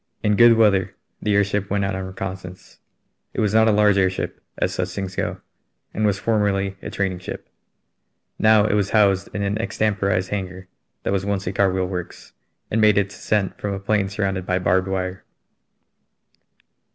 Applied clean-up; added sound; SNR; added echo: none; none; none; none.